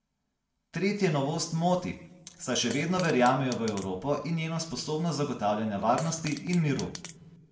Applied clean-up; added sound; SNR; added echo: none; Fart; 15 dB; reverberation time 0.6 s.